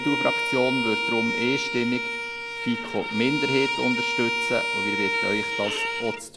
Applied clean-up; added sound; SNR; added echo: none; Bowed string instrument; 0 dB; none.